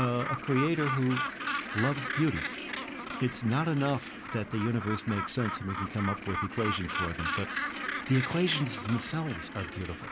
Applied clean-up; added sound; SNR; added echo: none; Gull, seagull; 5 dB; none.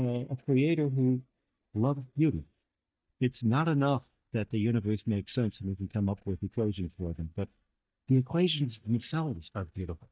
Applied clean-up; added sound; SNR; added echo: neural mask model DeepFilterNet 3.